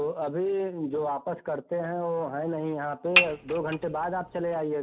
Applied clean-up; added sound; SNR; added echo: none; Dishes, pots, and pans / Chink, clink; -1 dB; none.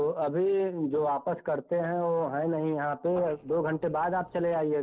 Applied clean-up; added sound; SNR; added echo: neural separator model SepFormer DNS4.